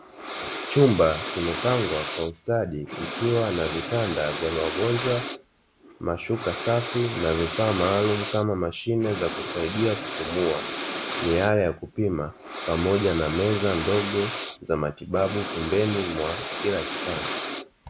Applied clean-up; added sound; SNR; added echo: none; Breathing; -4 dB; none.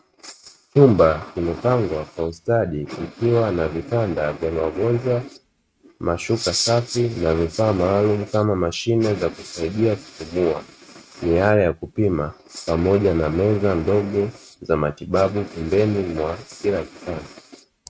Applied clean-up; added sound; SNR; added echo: neural mask model RNNoise.